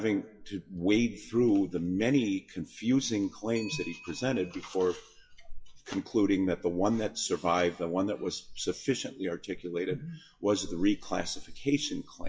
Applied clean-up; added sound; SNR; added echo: classical method WPE with log-MMSE.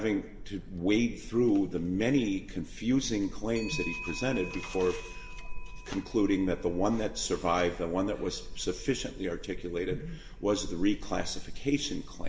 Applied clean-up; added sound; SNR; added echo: none; Clock; 19 dB; reverberation time 2.9 s.